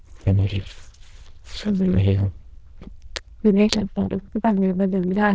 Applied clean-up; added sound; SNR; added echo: neural diffusion model UNIVERSE++.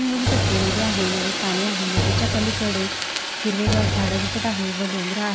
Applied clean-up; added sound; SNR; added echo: none; Fire + Drum; -2 dB; none.